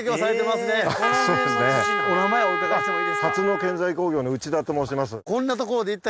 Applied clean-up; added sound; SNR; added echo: none; Trumpet; 1 dB; none.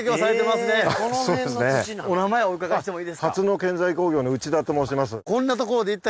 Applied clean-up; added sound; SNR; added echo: none; none; none; none.